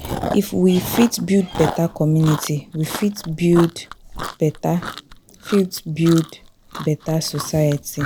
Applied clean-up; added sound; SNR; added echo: none; Chewing, mastication; 12 dB; none.